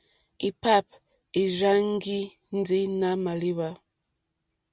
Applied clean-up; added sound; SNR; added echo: none; none; none; none.